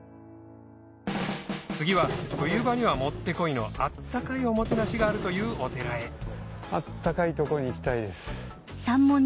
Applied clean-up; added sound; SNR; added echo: none; Printer; 6 dB; none.